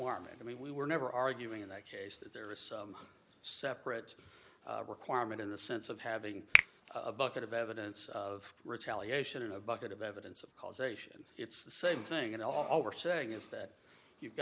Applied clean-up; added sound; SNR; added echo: none; Finger snapping; -4 dB; none.